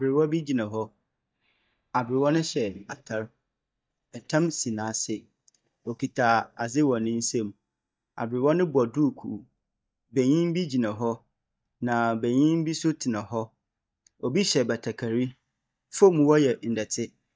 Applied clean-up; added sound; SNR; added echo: neural mask model DeepFilterNet 3.